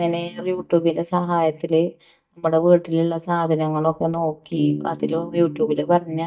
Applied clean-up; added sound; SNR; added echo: neural mask model DeepFilterNet 3.